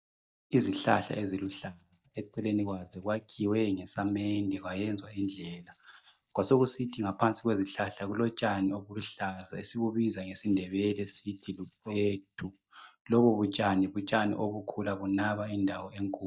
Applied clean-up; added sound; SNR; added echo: neural mask model DeepFilterNet 3.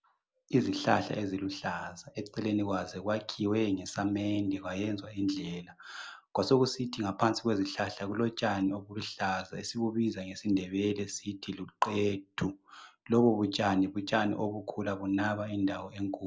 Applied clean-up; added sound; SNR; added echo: none; none; none; none.